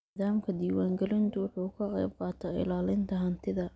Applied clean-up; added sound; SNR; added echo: none; none; none; none.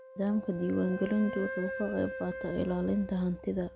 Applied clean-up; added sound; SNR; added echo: none; Wind instrument, woodwind instrument; 10 dB; none.